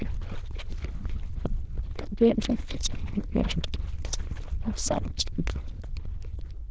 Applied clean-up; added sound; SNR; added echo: neural diffusion model UNIVERSE++.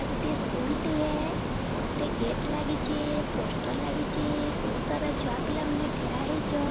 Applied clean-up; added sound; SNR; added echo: none; Ocean; -3 dB; none.